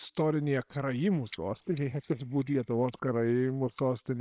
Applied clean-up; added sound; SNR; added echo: neural separator model SepFormer WHAM!.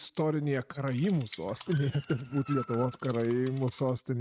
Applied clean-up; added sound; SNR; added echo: neural mask model RNNoise.